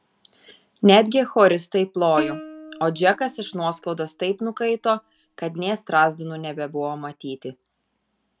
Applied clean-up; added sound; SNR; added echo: none; Plucked string instrument; 13 dB; none.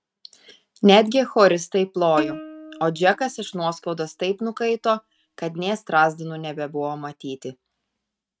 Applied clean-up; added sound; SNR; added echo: neural mask model RNNoise.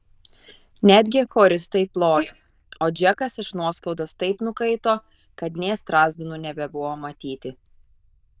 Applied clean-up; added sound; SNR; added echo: neural diffusion model UNIVERSE++.